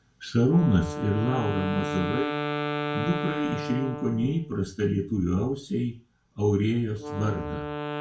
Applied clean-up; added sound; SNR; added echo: none; Wind instrument, woodwind instrument; 6 dB; reverberation time 0.3 s.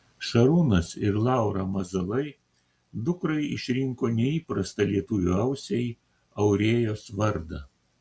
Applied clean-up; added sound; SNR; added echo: none; none; none; none.